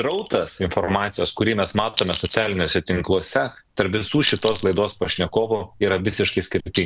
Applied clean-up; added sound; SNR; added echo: none; Chink, clink; 15 dB; none.